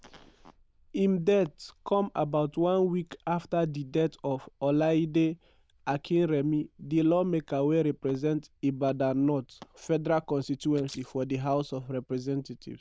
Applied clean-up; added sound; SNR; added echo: neural diffusion model UNIVERSE++.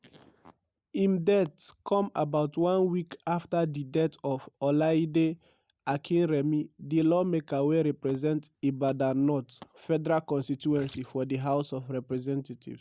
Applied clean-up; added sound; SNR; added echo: neural mask model Resemble Enhance denoiser.